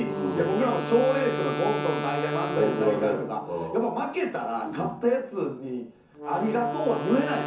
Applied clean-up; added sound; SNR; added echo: none; Wind instrument, woodwind instrument; 8 dB; reverberation time 0.6 s.